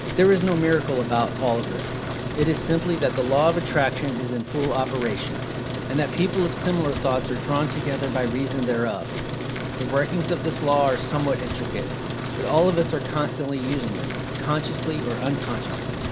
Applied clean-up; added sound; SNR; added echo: none; Truck; 4 dB; none.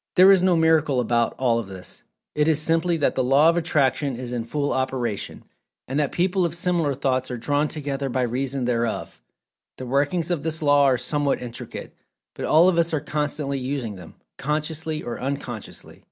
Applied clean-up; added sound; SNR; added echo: none; none; none; none.